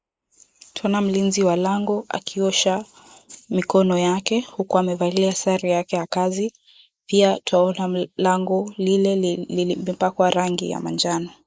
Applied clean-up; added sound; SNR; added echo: neural mask model Resemble Enhance denoiser.